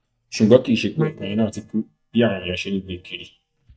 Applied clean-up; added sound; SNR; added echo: neural mask model DeepFilterNet 3.